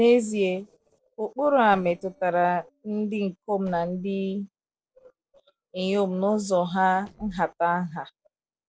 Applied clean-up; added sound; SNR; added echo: neural separator model SepFormer DNS4.